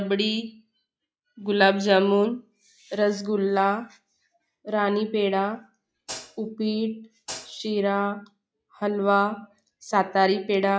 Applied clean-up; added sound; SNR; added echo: classical method log-MMSE.